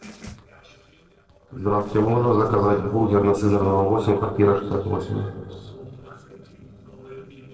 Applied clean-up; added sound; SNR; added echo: neural separator model SepFormer DNS4.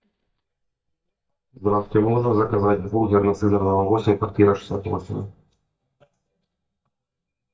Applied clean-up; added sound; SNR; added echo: neural mask model DeepFilterNet 3.